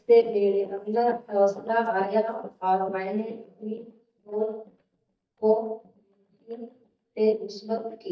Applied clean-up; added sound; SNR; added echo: neural mask model DeepFilterNet 3.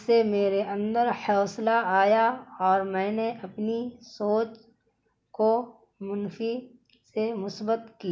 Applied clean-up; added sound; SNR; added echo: none; none; none; none.